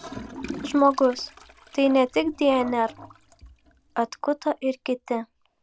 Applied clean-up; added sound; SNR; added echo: none; Toilet flush / Gurgling; 17 dB; none.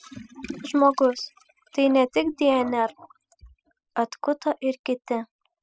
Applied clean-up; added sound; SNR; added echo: classical method spectral subtraction.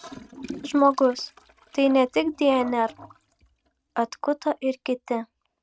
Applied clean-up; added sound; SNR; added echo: neural mask model RNNoise.